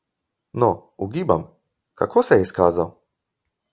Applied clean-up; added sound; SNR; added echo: none; none; none; none.